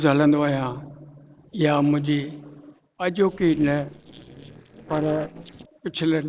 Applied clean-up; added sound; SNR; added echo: neural separator model SepFormer DNS4.